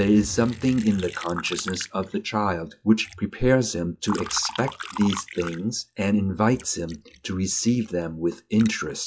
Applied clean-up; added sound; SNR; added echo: classical method log-MMSE.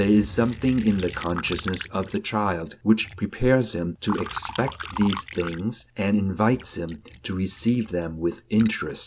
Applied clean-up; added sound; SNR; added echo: none; Liquid; 14 dB; none.